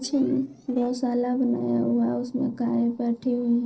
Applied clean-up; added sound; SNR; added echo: neural separator model SepFormer DNS4.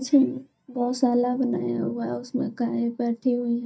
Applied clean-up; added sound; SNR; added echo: neural mask model DeepFilterNet 3.